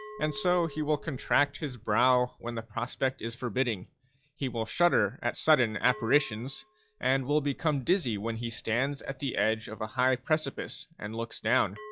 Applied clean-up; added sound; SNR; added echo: classical method log-MMSE.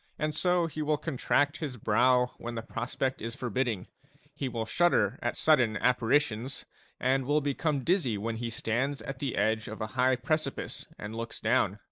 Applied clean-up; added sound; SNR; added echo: neural mask model Resemble Enhance denoiser.